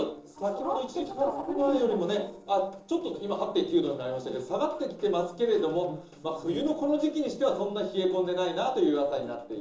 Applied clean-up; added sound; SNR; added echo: neural separator model SepFormer DNS4.